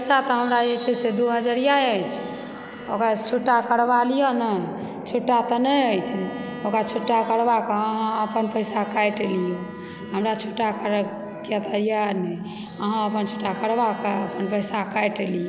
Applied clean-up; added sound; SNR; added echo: none; Bowed string instrument + Electric guitar; 18 dB; none.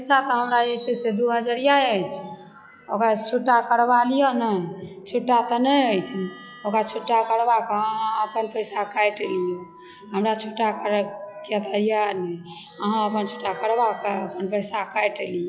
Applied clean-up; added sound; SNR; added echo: classical method log-MMSE.